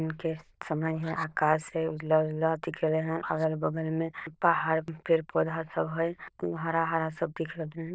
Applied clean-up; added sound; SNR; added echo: neural diffusion model UNIVERSE++.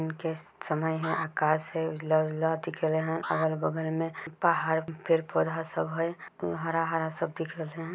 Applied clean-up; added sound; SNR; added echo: none; Alarm; 13 dB; none.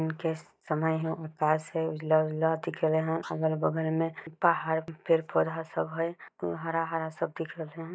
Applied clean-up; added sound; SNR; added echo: neural mask model DeepFilterNet 3.